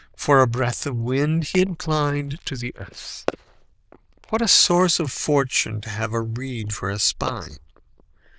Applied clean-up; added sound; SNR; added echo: neural diffusion model UNIVERSE++.